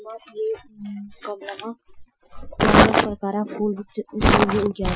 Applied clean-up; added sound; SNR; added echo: classical method Wiener filter.